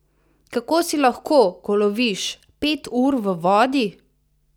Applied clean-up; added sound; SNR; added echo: none; none; none; none.